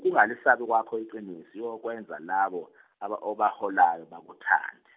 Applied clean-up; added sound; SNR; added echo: none; none; none; none.